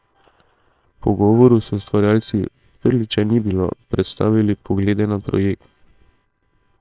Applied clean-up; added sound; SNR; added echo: neural separator model SepFormer WHAM!.